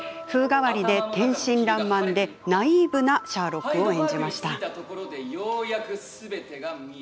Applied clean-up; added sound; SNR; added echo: none; none; none; none.